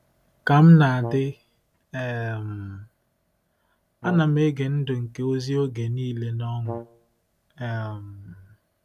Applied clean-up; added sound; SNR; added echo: none; Brass instrument; 17 dB; none.